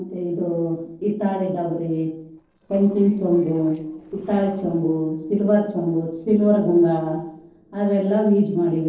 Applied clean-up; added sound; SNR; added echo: neural separator model SepFormer DNS4.